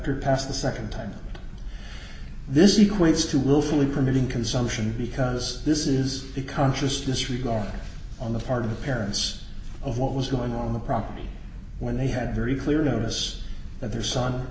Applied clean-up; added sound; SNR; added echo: none; none; none; none.